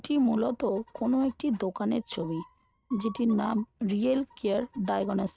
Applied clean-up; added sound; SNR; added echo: neural mask model RNNoise.